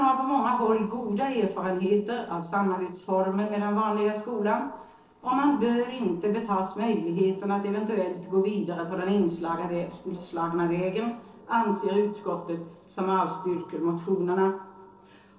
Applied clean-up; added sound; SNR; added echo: neural separator model SepFormer DNS4.